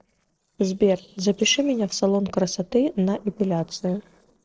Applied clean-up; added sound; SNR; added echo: neural separator model SepFormer DNS4.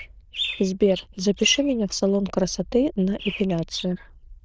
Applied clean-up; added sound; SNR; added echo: neural diffusion model UNIVERSE++.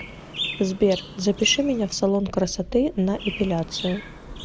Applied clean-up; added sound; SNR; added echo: none; Chirp, tweet; 13 dB; none.